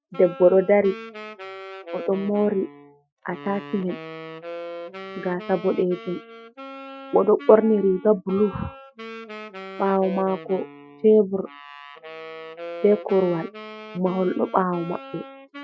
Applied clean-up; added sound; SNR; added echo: classical method Wiener filter.